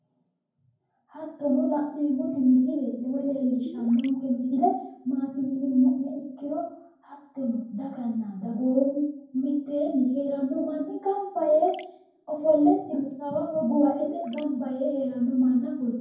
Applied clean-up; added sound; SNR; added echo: none; Gurgling; 17 dB; reverberation time 0.9 s.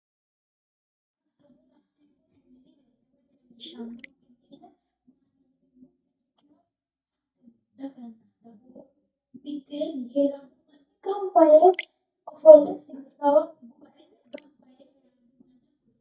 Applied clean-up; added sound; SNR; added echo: neural mask model DeepFilterNet 3.